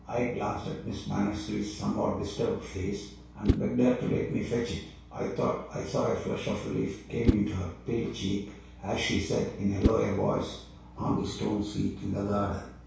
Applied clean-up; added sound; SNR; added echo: none; Whoosh, swoosh, swish; 5 dB; reverberation time 0.6 s.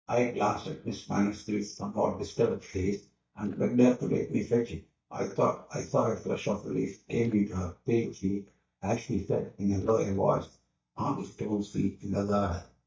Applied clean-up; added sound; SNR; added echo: neural mask model DeepFilterNet 3.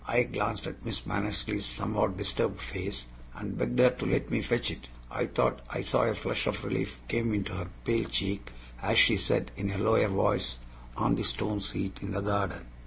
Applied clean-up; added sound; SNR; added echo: none; none; none; none.